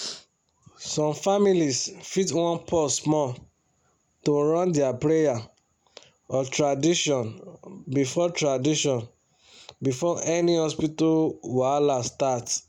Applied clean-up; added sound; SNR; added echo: none; none; none; none.